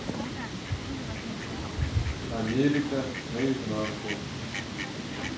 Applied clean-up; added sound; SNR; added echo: none; Fowl; 0 dB; reverberation time 0.3 s.